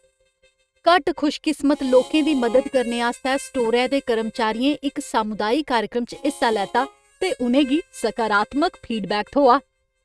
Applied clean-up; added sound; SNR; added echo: neural mask model RNNoise.